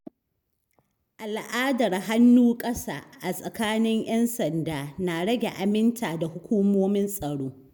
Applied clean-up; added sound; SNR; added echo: none; none; none; none.